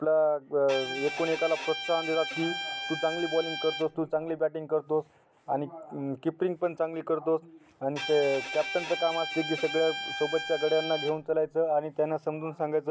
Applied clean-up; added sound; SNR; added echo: none; Bowed string instrument; 7 dB; none.